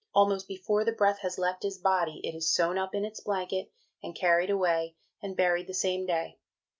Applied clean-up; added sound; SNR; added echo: none; none; none; none.